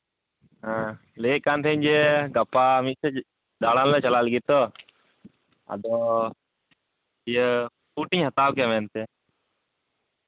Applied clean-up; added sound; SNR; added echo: none; none; none; none.